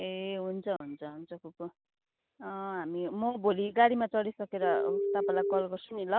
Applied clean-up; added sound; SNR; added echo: none; Telephone; -3 dB; none.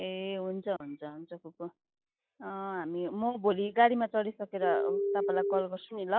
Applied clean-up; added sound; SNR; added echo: classical method log-MMSE.